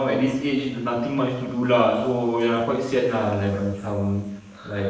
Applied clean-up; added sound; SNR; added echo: neural mask model Resemble Enhance denoiser.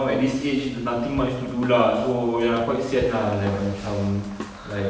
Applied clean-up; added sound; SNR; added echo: none; Drum / Drum kit; 16 dB; none.